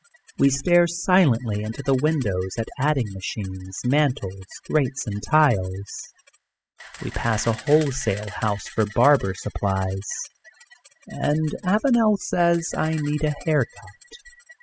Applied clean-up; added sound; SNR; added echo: classical method spectral subtraction.